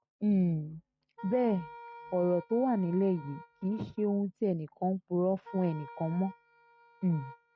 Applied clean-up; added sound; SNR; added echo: neural mask model RNNoise.